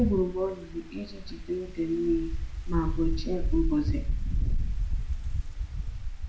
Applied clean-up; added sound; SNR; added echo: none; Wind; -2 dB; reverberation time 0.4 s.